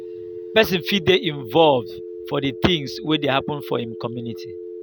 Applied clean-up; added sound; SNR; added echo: none; Telephone; 12 dB; none.